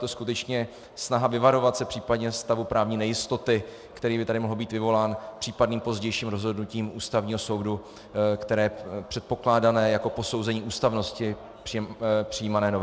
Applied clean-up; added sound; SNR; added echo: none; none; none; none.